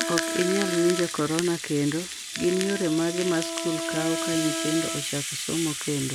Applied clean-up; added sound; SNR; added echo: none; Wind instrument, woodwind instrument + Rattle (instrument); 4 dB; none.